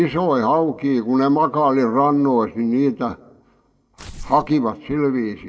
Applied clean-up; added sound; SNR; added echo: neural mask model DeepFilterNet 3.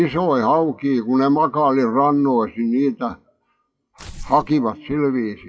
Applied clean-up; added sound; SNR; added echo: classical method WPE with log-MMSE.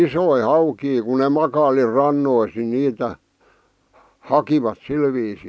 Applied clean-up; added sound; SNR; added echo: none; none; none; none.